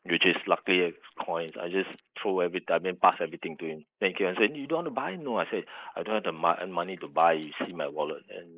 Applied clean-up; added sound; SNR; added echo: neural mask model Resemble Enhance denoiser.